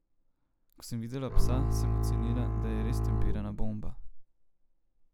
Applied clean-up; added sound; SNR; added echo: none; Bowed string instrument; -2 dB; none.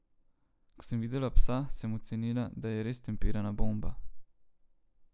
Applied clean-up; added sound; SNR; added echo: none; none; none; none.